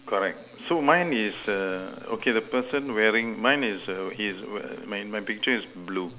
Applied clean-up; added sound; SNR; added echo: none; none; none; none.